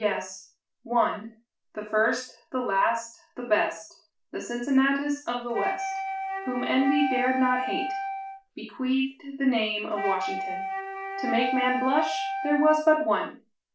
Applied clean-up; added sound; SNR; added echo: none; Wind instrument, woodwind instrument; 4 dB; reverberation time 0.3 s.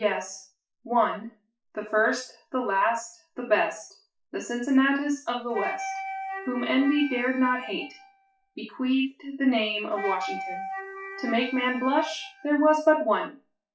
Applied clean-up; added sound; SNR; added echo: classical method WPE with log-MMSE.